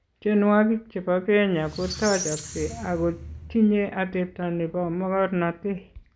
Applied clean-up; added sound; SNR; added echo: none; Squeak; 10 dB; none.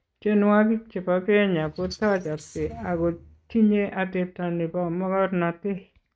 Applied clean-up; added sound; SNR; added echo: neural mask model RNNoise.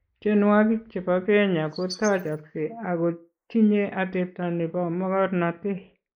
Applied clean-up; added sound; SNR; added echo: neural mask model Resemble Enhance denoiser.